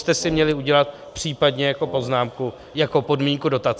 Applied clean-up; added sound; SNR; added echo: none; Wind instrument, woodwind instrument; 16 dB; none.